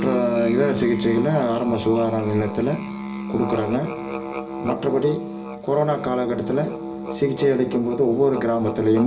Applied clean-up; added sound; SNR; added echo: none; Musical instrument; 7 dB; reverberation time 0.1 s.